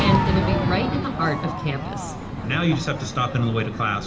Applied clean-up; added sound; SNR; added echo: none; Crowd / Fireworks; 1 dB; reverberation time 1.4 s.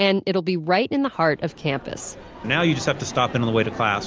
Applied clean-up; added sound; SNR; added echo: none; none; none; none.